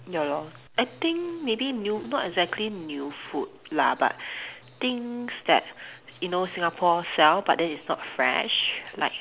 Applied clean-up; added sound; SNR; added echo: none; none; none; none.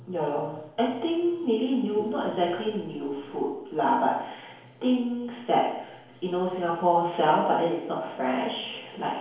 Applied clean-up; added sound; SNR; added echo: none; none; none; reverberation time 1.0 s.